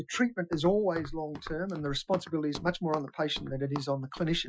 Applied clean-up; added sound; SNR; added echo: classical method Wiener filter.